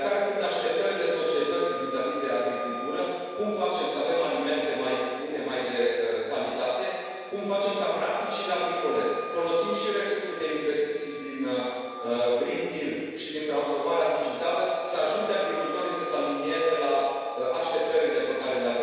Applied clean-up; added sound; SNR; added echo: none; Wind instrument, woodwind instrument; 13 dB; reverberation time 1.9 s.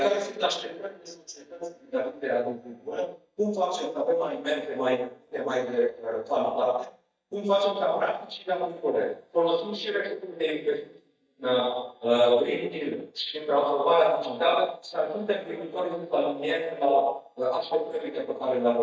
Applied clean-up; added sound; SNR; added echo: neural mask model DeepFilterNet 3.